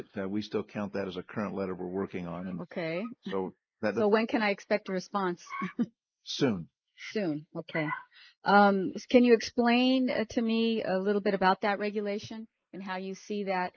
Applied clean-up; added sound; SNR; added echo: neural mask model Resemble Enhance denoiser.